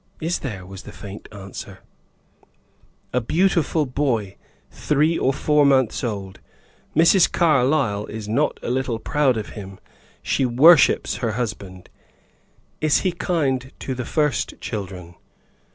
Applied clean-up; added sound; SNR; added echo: none; none; none; none.